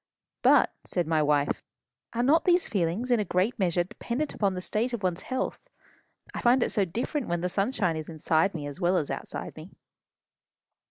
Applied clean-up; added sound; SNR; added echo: none; none; none; none.